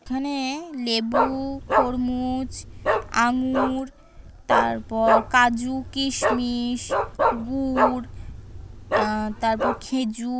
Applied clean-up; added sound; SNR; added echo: none; Bark; 0 dB; none.